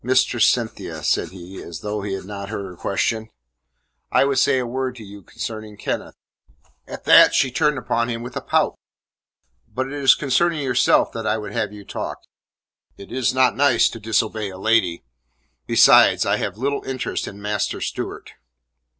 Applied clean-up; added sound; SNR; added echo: none; none; none; none.